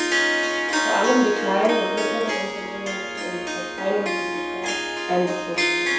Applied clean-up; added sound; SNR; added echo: none; Harp; -1 dB; reverberation time 0.6 s.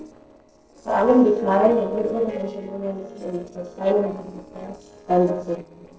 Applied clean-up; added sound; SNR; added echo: neural separator model SepFormer DNS4.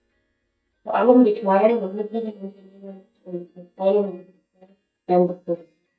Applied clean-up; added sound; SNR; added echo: neural mask model DeepFilterNet 3.